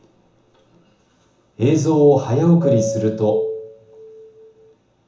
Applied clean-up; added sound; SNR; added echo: none; Doorbell; 5 dB; reverberation time 0.7 s.